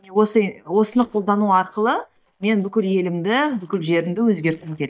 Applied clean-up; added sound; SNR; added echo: neural mask model DeepFilterNet 3.